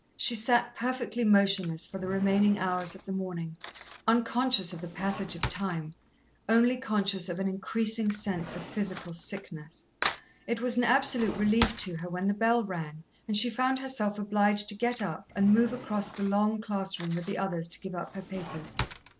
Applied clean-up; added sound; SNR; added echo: none; Cutlery, silverware / Drawer open or close; 13 dB; none.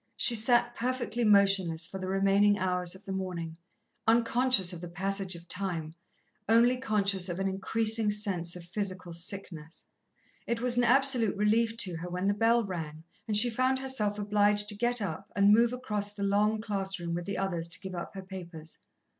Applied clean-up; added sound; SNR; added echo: none; none; none; none.